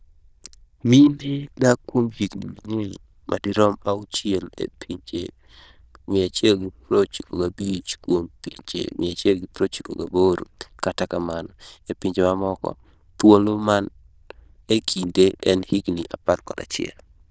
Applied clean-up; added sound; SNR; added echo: neural diffusion model UNIVERSE++.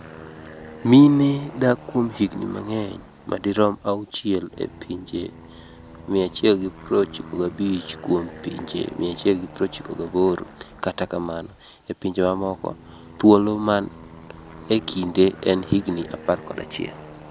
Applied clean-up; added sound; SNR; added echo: none; Aircraft; 19 dB; none.